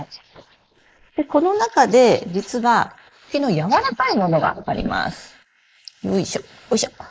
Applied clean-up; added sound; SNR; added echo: neural mask model Resemble Enhance denoiser.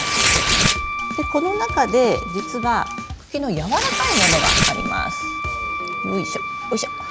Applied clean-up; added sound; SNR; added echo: none; Tearing + Wind instrument, woodwind instrument; -1 dB; none.